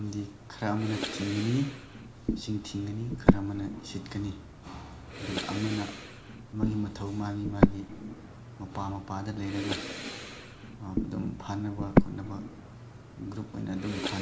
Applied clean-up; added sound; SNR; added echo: none; Breathing; -2 dB; reverberation time 0.4 s.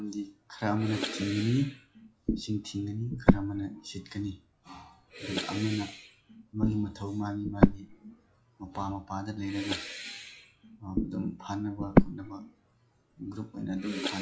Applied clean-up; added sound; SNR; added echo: classical method WPE with log-MMSE.